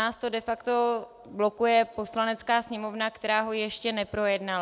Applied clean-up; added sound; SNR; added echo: none; none; none; none.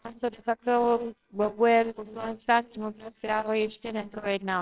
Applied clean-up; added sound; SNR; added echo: neural separator model SepFormer WHAMR!.